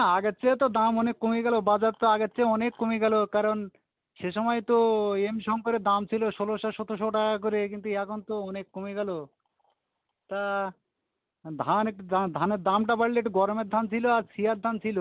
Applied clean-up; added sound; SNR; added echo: none; none; none; none.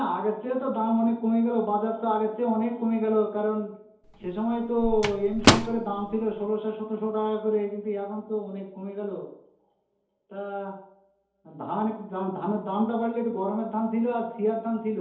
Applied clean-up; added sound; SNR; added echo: none; Microwave oven; 0 dB; reverberation time 2.2 s.